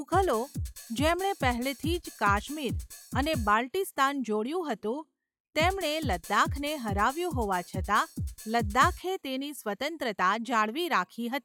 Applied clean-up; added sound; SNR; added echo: classical method log-MMSE.